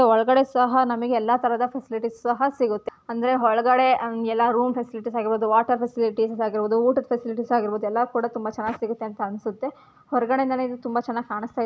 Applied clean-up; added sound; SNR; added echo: none; none; none; none.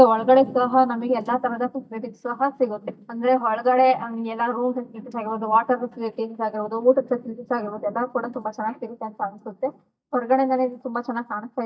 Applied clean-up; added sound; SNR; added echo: neural mask model DeepFilterNet 3.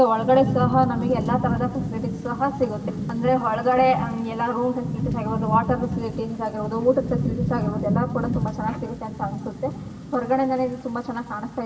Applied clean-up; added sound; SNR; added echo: none; Rain / Thunderstorm; 4 dB; reverberation time 1.3 s.